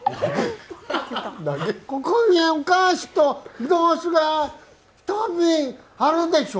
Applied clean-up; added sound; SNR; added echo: none; none; none; none.